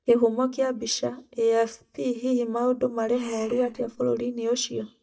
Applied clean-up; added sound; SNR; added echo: neural mask model DeepFilterNet 3.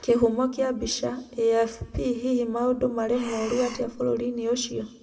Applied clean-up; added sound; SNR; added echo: none; Breathing; 15 dB; reverberation time 1.1 s.